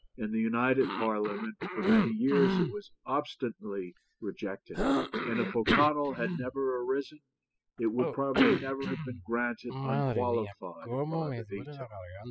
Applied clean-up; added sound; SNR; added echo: classical method spectral subtraction.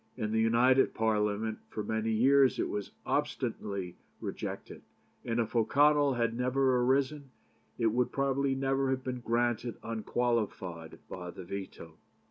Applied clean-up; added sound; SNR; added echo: none; none; none; none.